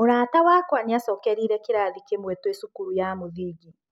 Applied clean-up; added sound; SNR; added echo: none; none; none; none.